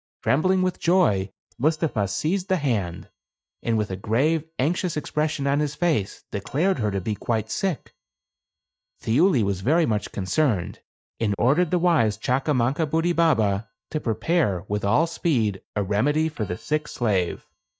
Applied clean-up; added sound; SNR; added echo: neural mask model DeepFilterNet 3.